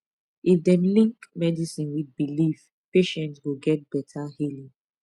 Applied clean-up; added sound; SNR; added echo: none; none; none; none.